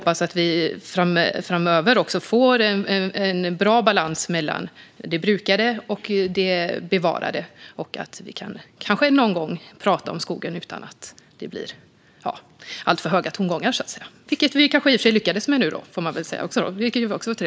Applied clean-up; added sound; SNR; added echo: neural mask model Resemble Enhance denoiser.